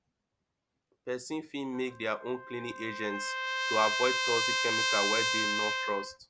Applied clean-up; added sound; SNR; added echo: none; Trumpet; -2 dB; none.